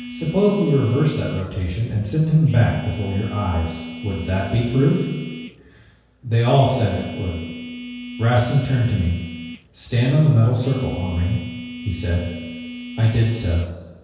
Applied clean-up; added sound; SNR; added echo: none; Telephone; 13 dB; reverberation time 1.2 s.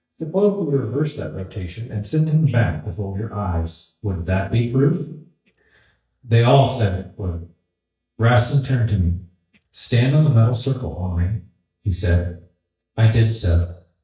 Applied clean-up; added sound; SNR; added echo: neural mask model DeepFilterNet 3.